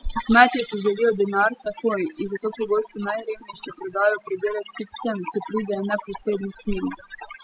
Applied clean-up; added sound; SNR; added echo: classical method spectral subtraction.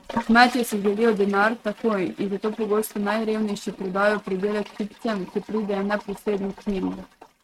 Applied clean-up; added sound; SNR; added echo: neural mask model RNNoise.